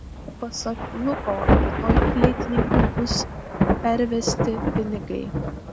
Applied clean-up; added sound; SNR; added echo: none; Thunder / Rain; -5 dB; none.